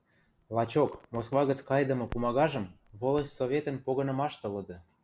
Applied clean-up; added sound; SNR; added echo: none; Crackle; 18 dB; none.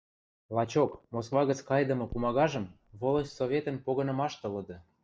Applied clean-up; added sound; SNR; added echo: neural mask model DeepFilterNet 3.